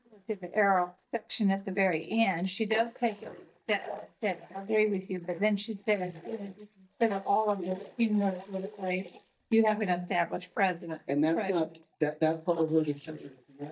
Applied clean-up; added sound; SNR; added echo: neural mask model DeepFilterNet 3.